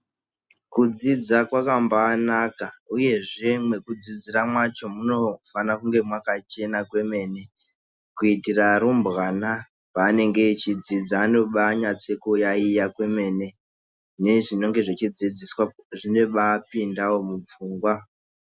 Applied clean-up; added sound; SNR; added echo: none; none; none; none.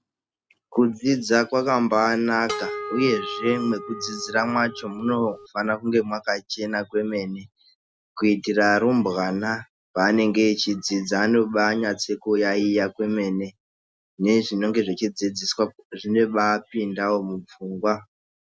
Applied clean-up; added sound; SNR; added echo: none; Harp; 10 dB; none.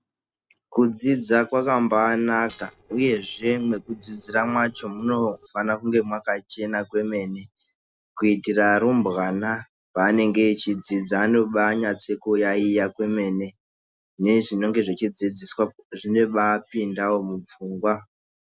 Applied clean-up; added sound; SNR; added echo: neural separator model SepFormer DNS4.